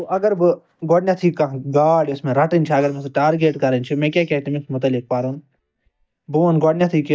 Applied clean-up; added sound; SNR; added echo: neural mask model DeepFilterNet 3.